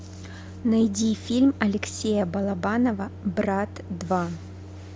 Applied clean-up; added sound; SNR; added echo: none; Microwave oven; 14 dB; none.